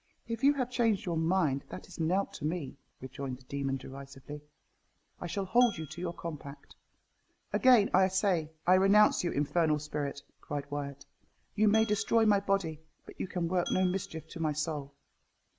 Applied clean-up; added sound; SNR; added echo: none; Glass; 18 dB; none.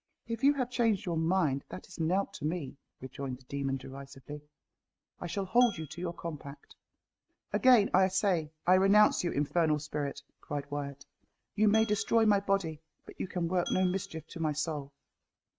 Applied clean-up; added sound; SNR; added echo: neural mask model RNNoise.